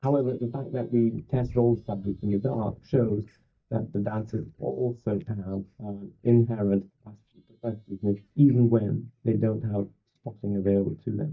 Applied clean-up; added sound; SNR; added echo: neural mask model DeepFilterNet 3.